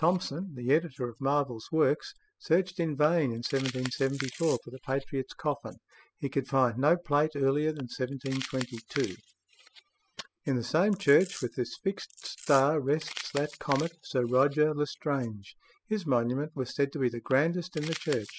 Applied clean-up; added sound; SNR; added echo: classical method spectral subtraction.